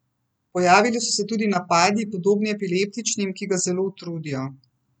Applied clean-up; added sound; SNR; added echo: none; none; none; none.